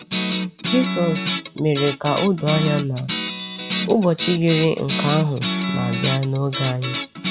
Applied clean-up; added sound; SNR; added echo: none; Guitar; 4 dB; none.